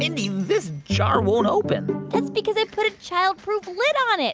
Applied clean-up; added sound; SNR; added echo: none; none; none; none.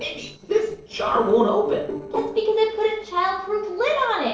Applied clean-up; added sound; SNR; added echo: neural separator model SepFormer DNS4.